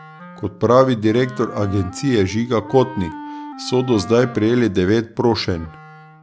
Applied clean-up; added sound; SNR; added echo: none; Wind instrument, woodwind instrument; 17 dB; none.